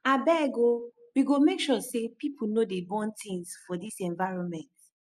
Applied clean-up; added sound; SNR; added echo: none; none; none; none.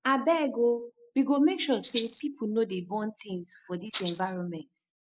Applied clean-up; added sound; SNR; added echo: neural mask model Resemble Enhance denoiser.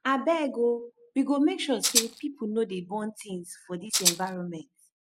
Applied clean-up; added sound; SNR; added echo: none; Rattle (instrument); -3 dB; none.